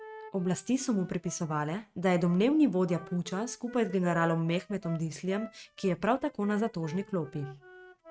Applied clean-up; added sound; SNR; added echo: neural mask model RNNoise.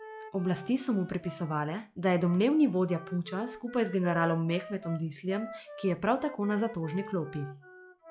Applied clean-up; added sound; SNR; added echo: classical method log-MMSE.